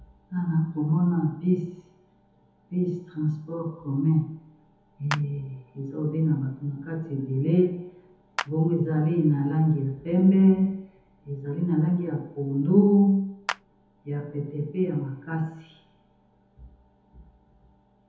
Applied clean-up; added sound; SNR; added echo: none; Clapping; 13 dB; reverberation time 1.0 s.